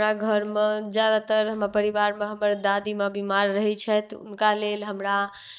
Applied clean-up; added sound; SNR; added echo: neural mask model DeepFilterNet 3.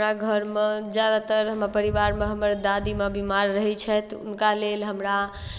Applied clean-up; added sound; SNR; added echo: none; Bicycle; 14 dB; none.